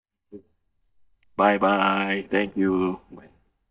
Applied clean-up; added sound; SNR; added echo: neural mask model DeepFilterNet 3.